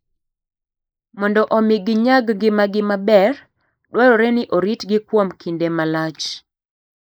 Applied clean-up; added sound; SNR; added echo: neural mask model Resemble Enhance denoiser.